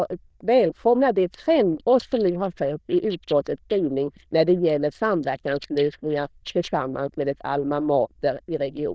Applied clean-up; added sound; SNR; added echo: neural diffusion model UNIVERSE++.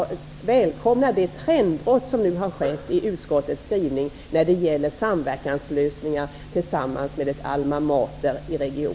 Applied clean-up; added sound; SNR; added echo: none; none; none; none.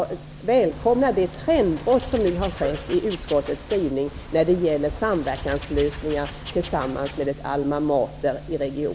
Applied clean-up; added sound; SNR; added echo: none; Wild animals; 12 dB; none.